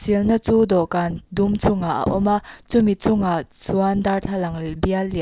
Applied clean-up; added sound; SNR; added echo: none; none; none; none.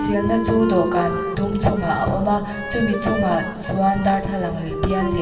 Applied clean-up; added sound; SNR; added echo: none; Wind instrument, woodwind instrument; 7 dB; reverberation time 2.1 s.